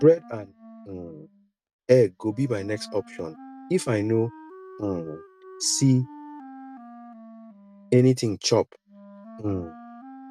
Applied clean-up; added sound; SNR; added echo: neural mask model RNNoise.